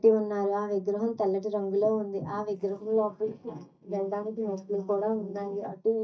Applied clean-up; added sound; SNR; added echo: neural mask model DeepFilterNet 3.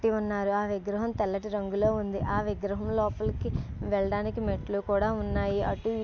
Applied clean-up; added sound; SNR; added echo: none; none; none; none.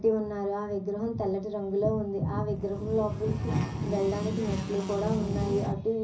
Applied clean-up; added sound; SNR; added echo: none; Buzz; 7 dB; reverberation time 0.5 s.